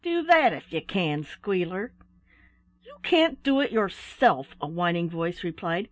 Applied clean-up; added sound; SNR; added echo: none; none; none; none.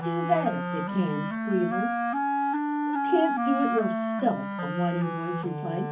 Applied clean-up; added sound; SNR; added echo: none; Wind instrument, woodwind instrument; -1 dB; reverberation time 0.3 s.